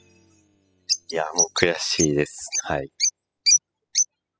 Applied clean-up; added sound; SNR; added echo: classical method spectral subtraction.